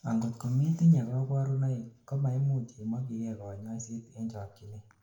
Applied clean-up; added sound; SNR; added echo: none; none; none; reverberation time 0.5 s.